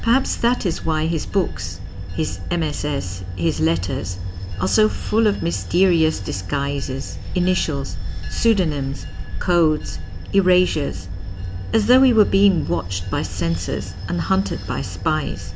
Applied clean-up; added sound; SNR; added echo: none; Bell / Train; 5 dB; none.